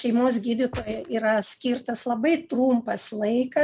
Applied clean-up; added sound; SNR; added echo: neural mask model RNNoise.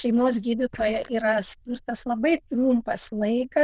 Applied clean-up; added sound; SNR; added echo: neural diffusion model UNIVERSE++.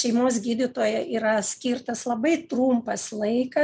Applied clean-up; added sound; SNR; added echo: none; none; none; none.